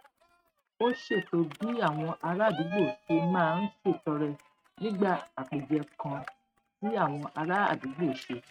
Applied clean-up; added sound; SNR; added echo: neural mask model RNNoise.